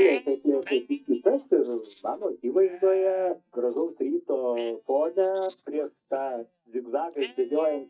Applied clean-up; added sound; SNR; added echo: neural mask model DeepFilterNet 3.